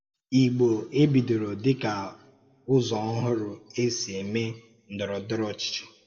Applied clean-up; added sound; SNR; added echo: none; none; none; reverberation time 0.8 s.